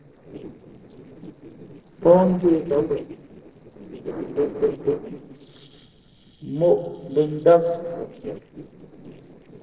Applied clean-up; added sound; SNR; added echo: neural separator model SepFormer DNS4.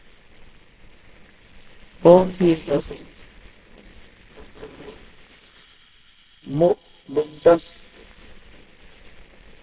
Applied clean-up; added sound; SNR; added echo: neural separator model SepFormer WHAMR!.